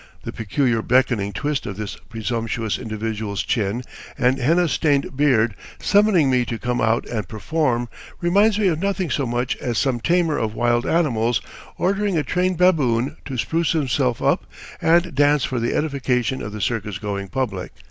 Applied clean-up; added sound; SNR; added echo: none; none; none; none.